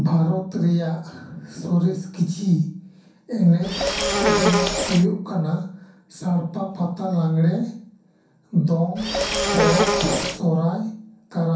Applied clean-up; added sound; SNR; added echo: none; Insect; -1 dB; reverberation time 0.6 s.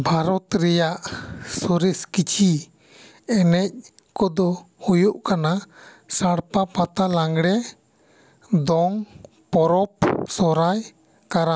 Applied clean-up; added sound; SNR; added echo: none; none; none; none.